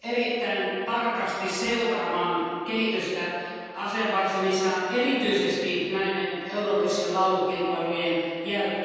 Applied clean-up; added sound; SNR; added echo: none; none; none; reverberation time 2.1 s.